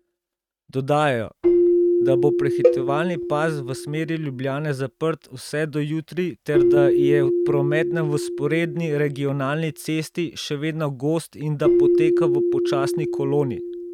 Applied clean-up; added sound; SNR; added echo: neural mask model RNNoise.